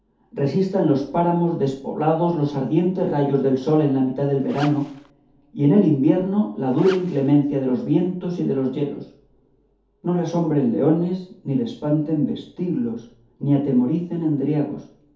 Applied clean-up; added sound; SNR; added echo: none; Zipper (clothing); 18 dB; reverberation time 0.5 s.